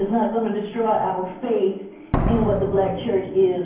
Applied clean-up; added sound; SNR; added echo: none; Slam; 7 dB; reverberation time 0.9 s.